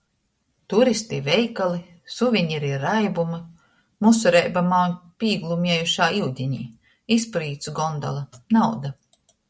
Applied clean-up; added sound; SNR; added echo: none; none; none; none.